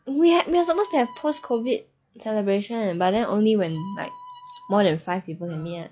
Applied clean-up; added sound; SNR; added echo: classical method log-MMSE.